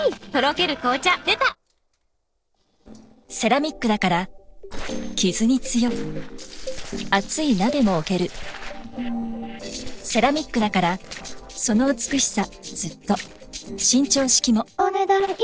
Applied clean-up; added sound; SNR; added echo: neural separator model SepFormer DNS4.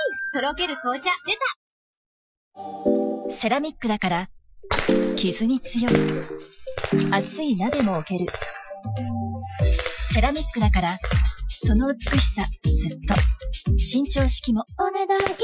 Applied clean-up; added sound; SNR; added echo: classical method Wiener filter.